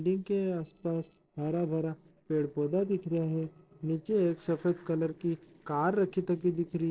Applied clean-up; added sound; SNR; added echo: neural separator model SepFormer DNS4.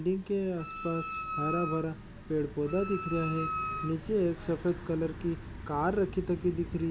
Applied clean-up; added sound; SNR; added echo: none; Wind instrument, woodwind instrument; 6 dB; none.